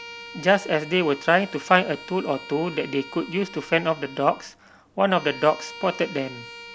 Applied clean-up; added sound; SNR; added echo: none; Bowed string instrument; 17 dB; none.